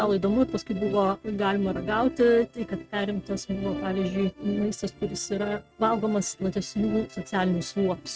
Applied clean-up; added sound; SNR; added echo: neural mask model RNNoise.